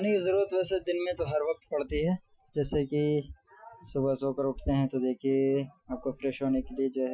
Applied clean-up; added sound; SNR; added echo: classical method Wiener filter.